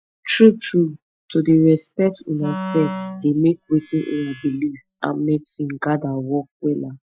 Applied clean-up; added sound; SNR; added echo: classical method Wiener filter.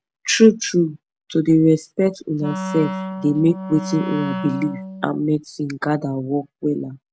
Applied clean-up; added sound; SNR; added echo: none; Wind instrument, woodwind instrument; 8 dB; none.